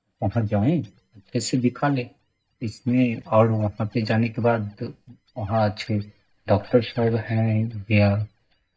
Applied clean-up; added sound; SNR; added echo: neural mask model DeepFilterNet 3.